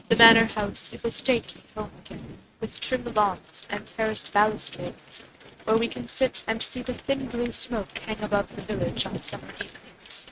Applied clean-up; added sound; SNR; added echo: neural mask model RNNoise.